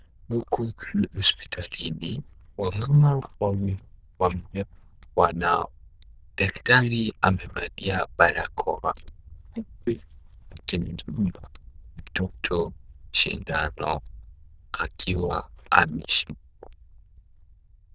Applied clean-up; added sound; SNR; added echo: neural diffusion model UNIVERSE++.